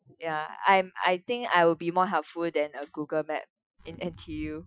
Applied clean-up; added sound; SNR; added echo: classical method Wiener filter.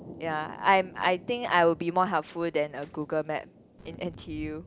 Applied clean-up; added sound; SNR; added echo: none; Thunder; 19 dB; none.